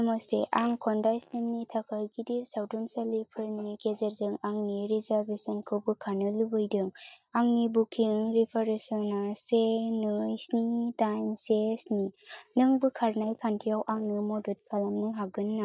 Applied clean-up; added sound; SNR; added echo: neural mask model DeepFilterNet 3.